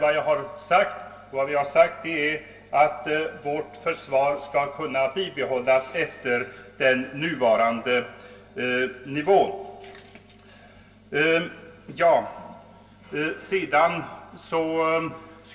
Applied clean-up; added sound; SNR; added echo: none; none; none; reverberation time 0.2 s.